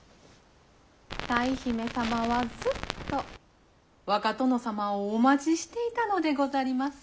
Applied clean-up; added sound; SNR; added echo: none; Crackle; 8 dB; none.